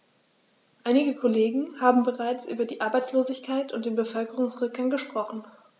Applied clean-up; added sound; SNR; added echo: none; none; none; none.